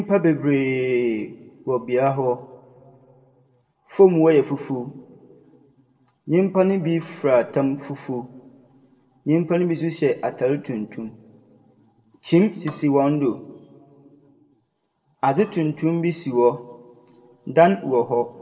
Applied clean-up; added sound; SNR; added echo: neural separator model SepFormer DNS4.